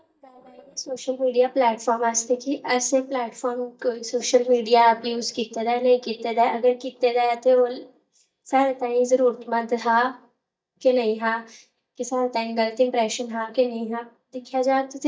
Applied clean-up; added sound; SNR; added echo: neural mask model DeepFilterNet 3.